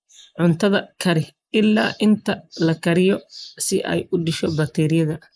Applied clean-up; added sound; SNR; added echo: neural mask model Resemble Enhance denoiser.